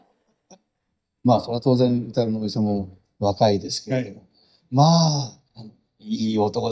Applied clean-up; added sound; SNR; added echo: neural mask model DeepFilterNet 3.